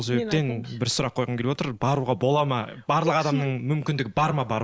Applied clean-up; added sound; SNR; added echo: neural mask model Resemble Enhance denoiser.